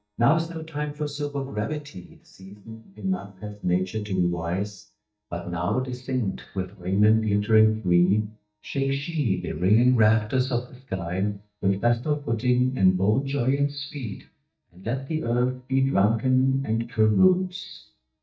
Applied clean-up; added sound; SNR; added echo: neural mask model DeepFilterNet 3.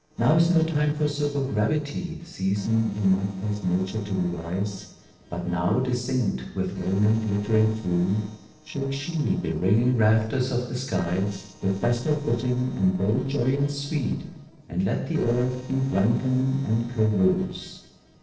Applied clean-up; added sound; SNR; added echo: neural separator model SepFormer DNS4.